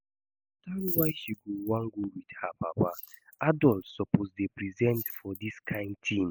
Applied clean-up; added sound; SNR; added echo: neural mask model Resemble Enhance denoiser.